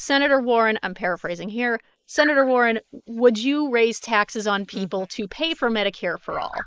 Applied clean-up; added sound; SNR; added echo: neural mask model Resemble Enhance denoiser.